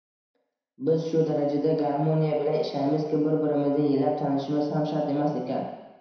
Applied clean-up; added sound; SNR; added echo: none; none; none; reverberation time 1.0 s.